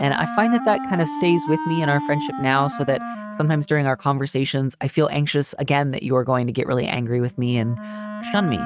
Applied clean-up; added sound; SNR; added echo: neural mask model RNNoise.